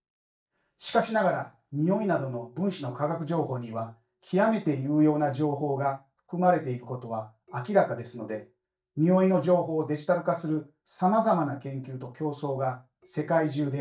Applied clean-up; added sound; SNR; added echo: neural mask model DeepFilterNet 3.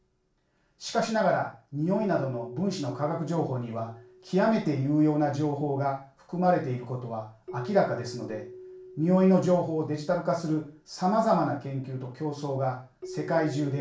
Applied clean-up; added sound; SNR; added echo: none; Keyboard (musical); 18 dB; reverberation time 0.3 s.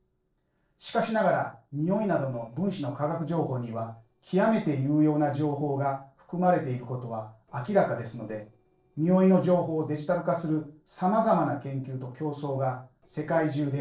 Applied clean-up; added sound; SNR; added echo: neural separator model SepFormer DNS4.